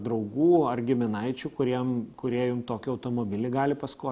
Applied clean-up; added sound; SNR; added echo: none; none; none; none.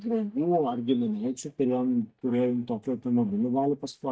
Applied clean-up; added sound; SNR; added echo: neural mask model DeepFilterNet 3.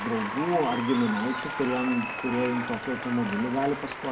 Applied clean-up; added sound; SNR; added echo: none; Applause; 6 dB; reverberation time 0.6 s.